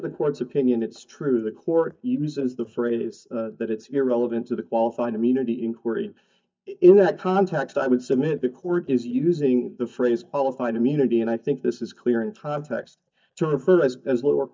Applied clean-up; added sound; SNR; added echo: neural mask model DeepFilterNet 3.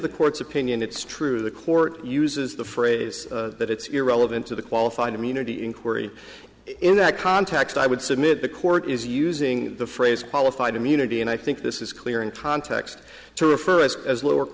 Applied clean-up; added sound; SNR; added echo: none; none; none; none.